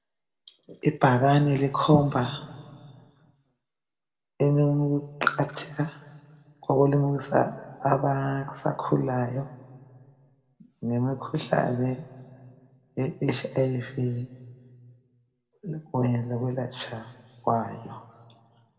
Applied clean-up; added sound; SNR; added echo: none; none; none; reverberation time 1.6 s.